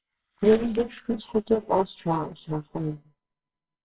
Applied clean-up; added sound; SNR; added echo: neural separator model SepFormer WHAMR!.